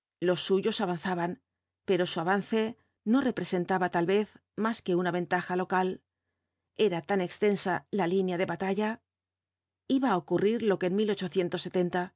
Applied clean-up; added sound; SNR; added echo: none; none; none; none.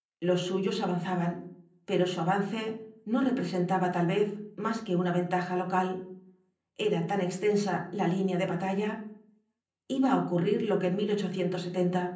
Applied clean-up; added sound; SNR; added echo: none; none; none; reverberation time 0.6 s.